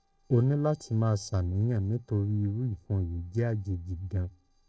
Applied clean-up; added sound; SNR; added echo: neural separator model SepFormer DNS4.